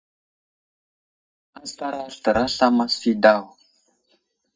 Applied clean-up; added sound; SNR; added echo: neural mask model DeepFilterNet 3.